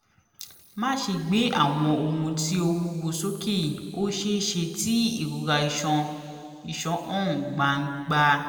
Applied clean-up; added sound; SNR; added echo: none; none; none; reverberation time 2.3 s.